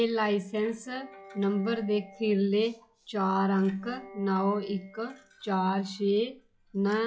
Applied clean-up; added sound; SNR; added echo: classical method log-MMSE.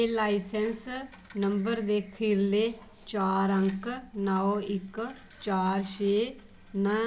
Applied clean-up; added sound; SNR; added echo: none; none; none; none.